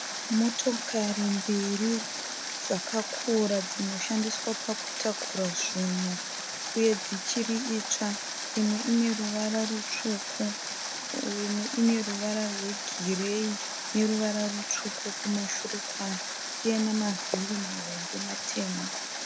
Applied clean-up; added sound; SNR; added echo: none; Water; 5 dB; none.